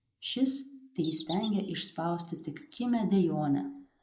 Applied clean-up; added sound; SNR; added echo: neural mask model Resemble Enhance denoiser.